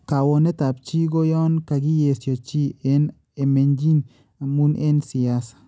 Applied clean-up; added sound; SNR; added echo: none; none; none; none.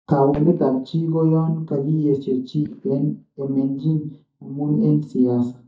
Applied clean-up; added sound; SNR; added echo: neural mask model DeepFilterNet 3.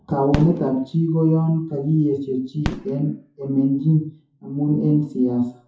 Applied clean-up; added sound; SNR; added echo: classical method WPE with log-MMSE.